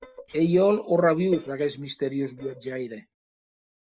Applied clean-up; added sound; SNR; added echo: neural mask model DeepFilterNet 3.